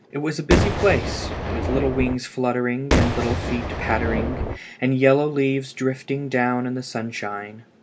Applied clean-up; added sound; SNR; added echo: none; Boom; 0 dB; none.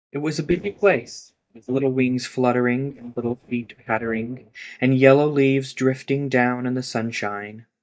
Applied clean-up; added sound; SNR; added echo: neural mask model DeepFilterNet 3.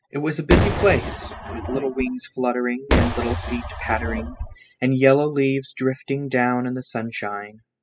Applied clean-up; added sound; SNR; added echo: classical method spectral subtraction.